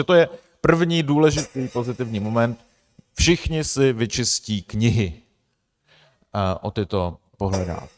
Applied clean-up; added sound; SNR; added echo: neural mask model RNNoise.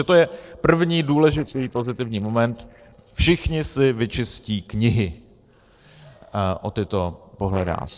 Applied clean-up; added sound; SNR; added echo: neural separator model SepFormer DNS4.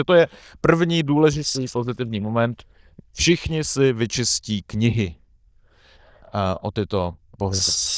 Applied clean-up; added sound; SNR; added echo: neural diffusion model UNIVERSE++.